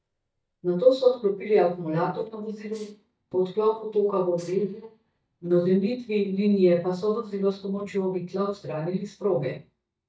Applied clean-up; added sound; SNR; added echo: neural mask model DeepFilterNet 3.